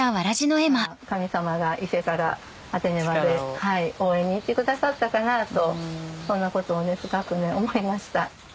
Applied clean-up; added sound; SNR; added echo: none; none; none; none.